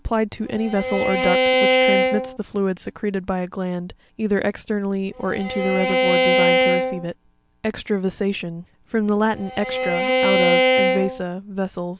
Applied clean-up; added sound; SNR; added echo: none; Bowed string instrument; -4 dB; none.